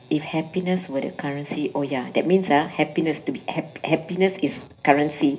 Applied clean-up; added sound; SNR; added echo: none; none; none; reverberation time 0.4 s.